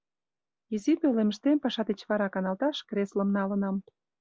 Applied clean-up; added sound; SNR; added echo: none; none; none; none.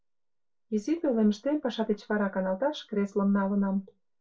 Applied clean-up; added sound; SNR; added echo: none; none; none; reverberation time 0.2 s.